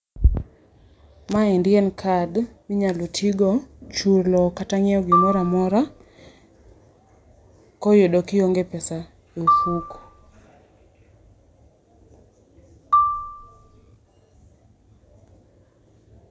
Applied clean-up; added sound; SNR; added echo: none; Marimba, xylophone; 3 dB; none.